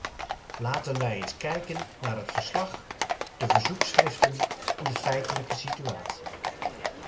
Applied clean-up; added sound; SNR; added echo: none; Livestock, farm animals, working animals; -4 dB; none.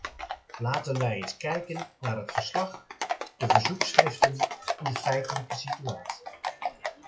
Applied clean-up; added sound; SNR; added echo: classical method log-MMSE.